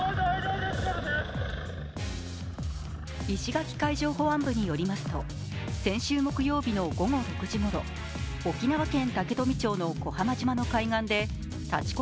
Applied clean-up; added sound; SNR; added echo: none; Bass guitar; 6 dB; none.